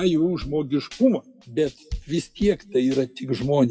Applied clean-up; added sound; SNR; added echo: classical method WPE with log-MMSE.